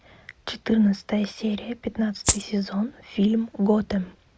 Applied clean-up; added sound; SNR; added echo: none; Rattle (instrument); 0 dB; none.